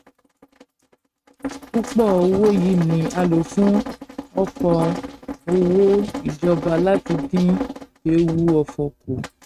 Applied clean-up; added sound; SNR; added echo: neural mask model RNNoise.